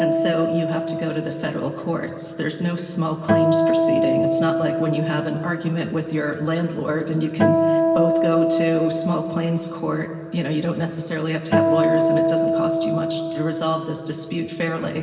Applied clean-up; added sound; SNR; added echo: none; Acoustic guitar; -2 dB; reverberation time 1.9 s.